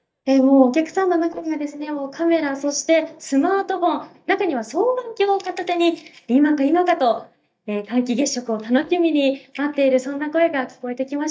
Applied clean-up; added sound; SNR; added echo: neural mask model DeepFilterNet 3.